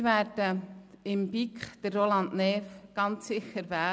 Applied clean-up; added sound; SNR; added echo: none; none; none; none.